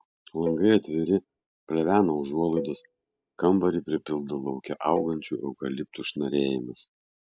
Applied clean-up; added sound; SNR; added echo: none; Cowbell; 14 dB; none.